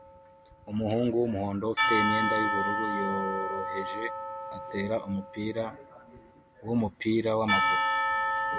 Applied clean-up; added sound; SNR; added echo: none; Percussion; 0 dB; none.